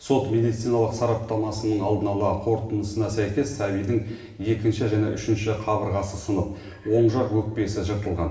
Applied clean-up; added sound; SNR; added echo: none; none; none; reverberation time 1.0 s.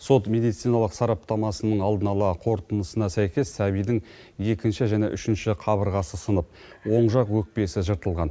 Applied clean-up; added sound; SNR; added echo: none; none; none; none.